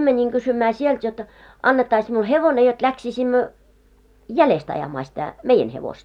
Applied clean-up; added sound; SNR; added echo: none; none; none; none.